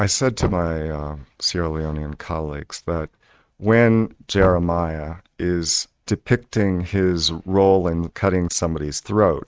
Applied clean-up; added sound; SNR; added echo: neural mask model RNNoise.